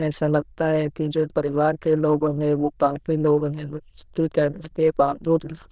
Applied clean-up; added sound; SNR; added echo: neural diffusion model UNIVERSE++.